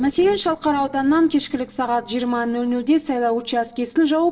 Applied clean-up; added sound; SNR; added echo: neural separator model SepFormer DNS4.